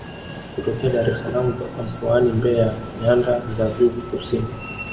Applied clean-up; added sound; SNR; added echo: none; Train; 12 dB; reverberation time 1.6 s.